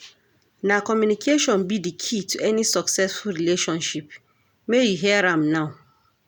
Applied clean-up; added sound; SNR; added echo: none; none; none; none.